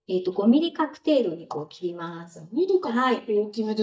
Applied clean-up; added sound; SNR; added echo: neural mask model DeepFilterNet 3.